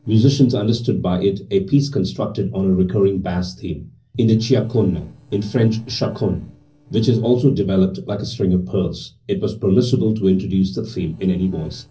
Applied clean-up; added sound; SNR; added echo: neural separator model SepFormer DNS4.